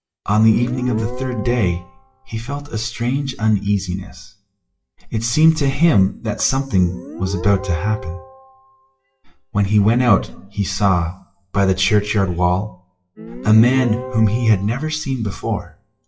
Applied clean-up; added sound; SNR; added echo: classical method WPE with log-MMSE.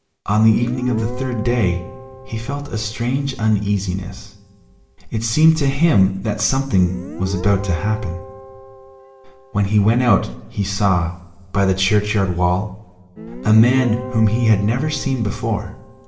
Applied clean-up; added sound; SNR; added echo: none; Guitar; 17 dB; reverberation time 0.8 s.